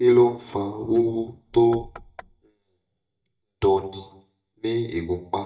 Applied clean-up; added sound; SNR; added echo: neural mask model DeepFilterNet 3.